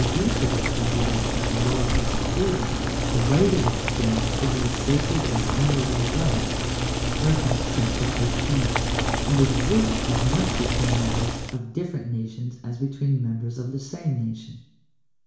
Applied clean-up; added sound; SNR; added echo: none; Boiling; -1 dB; reverberation time 0.7 s.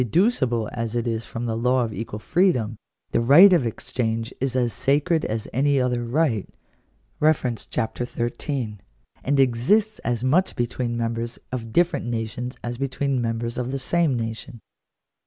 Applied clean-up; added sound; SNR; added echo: none; none; none; none.